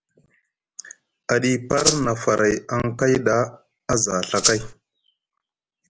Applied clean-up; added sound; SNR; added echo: none; Rattle (instrument); 0 dB; none.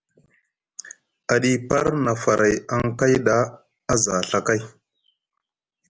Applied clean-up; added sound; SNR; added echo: none; none; none; none.